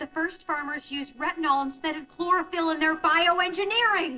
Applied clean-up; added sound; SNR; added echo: neural separator model SepFormer DNS4.